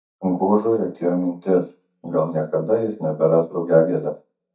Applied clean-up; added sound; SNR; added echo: neural mask model DeepFilterNet 3.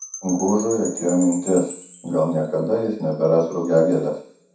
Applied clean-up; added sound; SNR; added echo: none; Wind chime / Percussion; 16 dB; reverberation time 0.7 s.